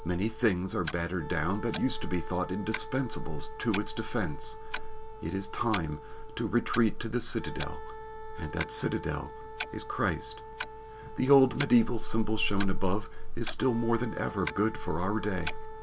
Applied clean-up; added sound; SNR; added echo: none; Wind instrument, woodwind instrument + Clock; 13 dB; none.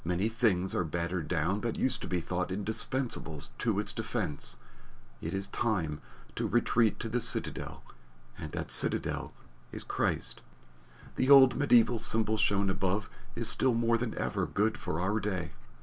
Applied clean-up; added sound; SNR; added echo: none; none; none; none.